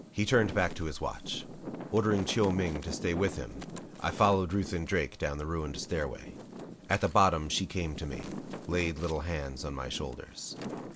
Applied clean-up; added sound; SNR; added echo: none; Wind; 11 dB; none.